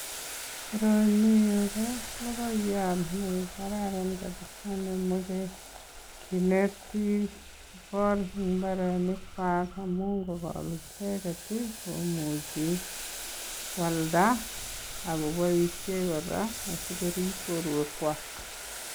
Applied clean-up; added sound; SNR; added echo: none; Crow + Boiling; 11 dB; none.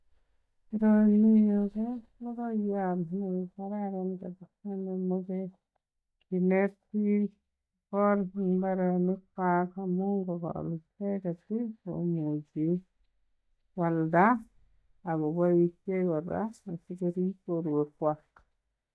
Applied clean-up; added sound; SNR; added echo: neural mask model DeepFilterNet 3.